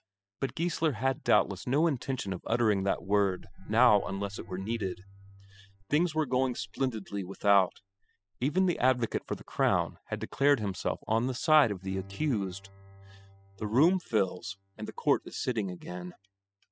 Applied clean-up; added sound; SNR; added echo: classical method spectral subtraction.